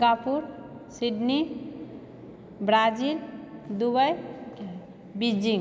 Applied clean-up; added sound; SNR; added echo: none; none; none; none.